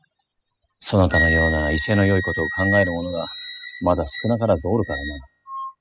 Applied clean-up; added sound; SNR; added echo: classical method spectral subtraction.